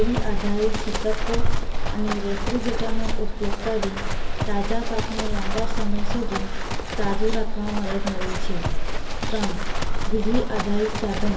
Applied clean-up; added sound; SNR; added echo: none; Livestock, farm animals, working animals; -2 dB; reverberation time 1.2 s.